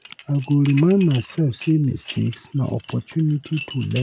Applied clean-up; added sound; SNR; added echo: none; Dishes, pots, and pans; 17 dB; none.